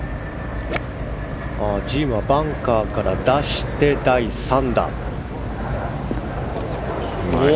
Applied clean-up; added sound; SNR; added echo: none; Fixed-wing aircraft, airplane; 12 dB; none.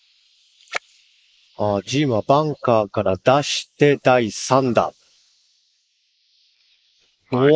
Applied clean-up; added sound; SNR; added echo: neural mask model Resemble Enhance denoiser.